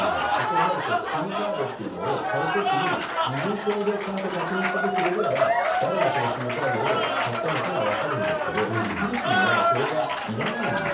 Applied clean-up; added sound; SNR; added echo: none; Applause / Cheering; -4 dB; reverberation time 0.7 s.